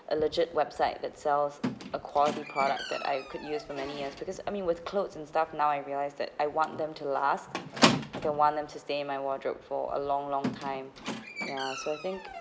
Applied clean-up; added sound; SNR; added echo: none; Squeak; 6 dB; none.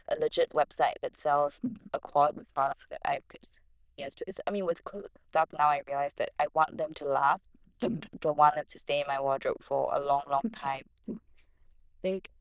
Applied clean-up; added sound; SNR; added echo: neural diffusion model UNIVERSE++.